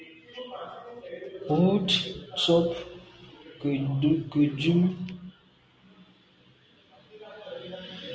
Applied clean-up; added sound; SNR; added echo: none; none; none; none.